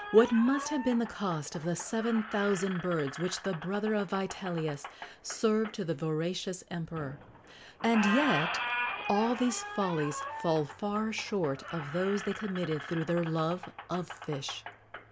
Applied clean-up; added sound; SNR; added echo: none; Squeak; 9 dB; none.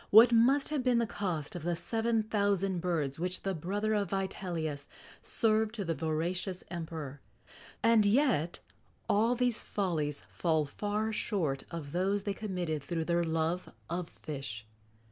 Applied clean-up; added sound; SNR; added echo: none; none; none; none.